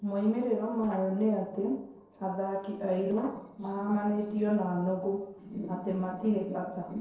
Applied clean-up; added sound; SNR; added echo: neural separator model SepFormer DNS4.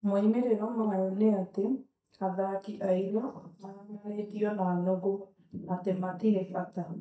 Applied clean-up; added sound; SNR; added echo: neural mask model DeepFilterNet 3.